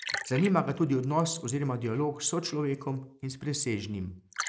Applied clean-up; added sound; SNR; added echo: neural mask model Resemble Enhance denoiser.